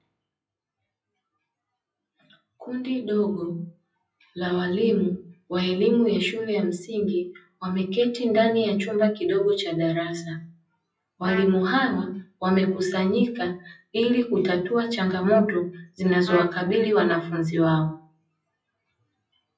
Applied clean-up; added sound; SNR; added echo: classical method WPE with log-MMSE.